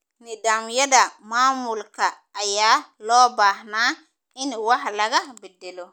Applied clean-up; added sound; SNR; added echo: none; none; none; none.